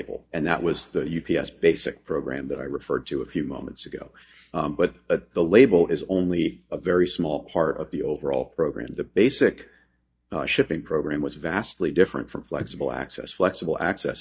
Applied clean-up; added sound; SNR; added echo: neural mask model DeepFilterNet 3.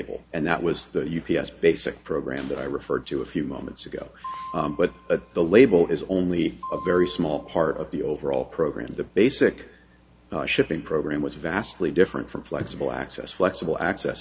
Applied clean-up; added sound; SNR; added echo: none; Piano; 16 dB; none.